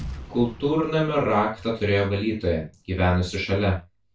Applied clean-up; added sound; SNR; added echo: none; Boom; 19 dB; reverberation time 0.2 s.